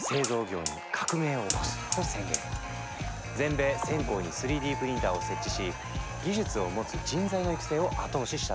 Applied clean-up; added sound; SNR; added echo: none; Fire; 11 dB; none.